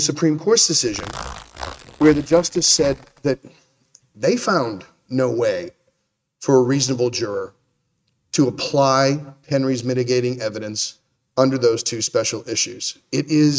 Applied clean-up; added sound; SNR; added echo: neural mask model RNNoise.